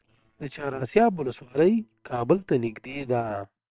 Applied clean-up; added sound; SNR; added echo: neural separator model SepFormer WHAM!.